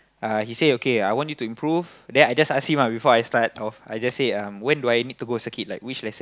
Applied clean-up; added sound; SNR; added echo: none; none; none; none.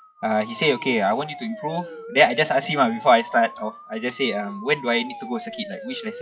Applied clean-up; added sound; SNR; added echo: classical method WPE with log-MMSE.